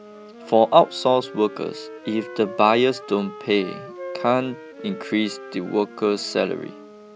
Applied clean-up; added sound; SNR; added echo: none; Wind instrument, woodwind instrument + Wind instrument, woodwind instrument; 15 dB; none.